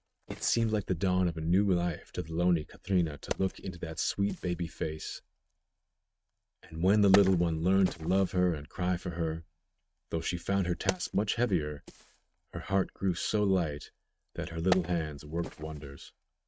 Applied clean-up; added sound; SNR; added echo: neural mask model RNNoise.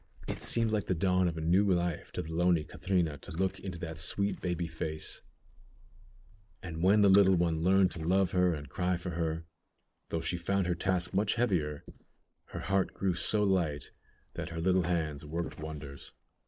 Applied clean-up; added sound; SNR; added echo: neural mask model Resemble Enhance denoiser.